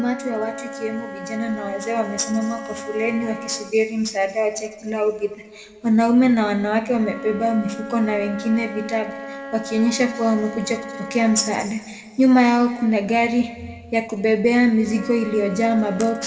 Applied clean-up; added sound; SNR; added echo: none; Wind instrument, woodwind instrument; 14 dB; reverberation time 1.5 s.